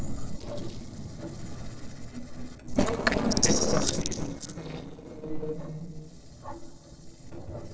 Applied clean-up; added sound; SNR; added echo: neural separator model SepFormer DNS4.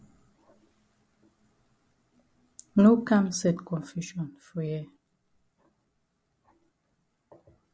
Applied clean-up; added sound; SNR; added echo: none; none; none; none.